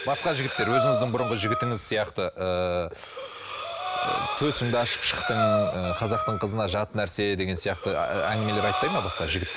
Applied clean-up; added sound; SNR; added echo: none; Breathing; 3 dB; none.